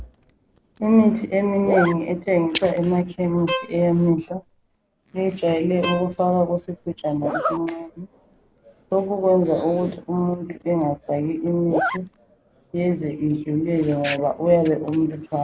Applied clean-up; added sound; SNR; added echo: none; Zipper (clothing) + Bowed string instrument; 11 dB; none.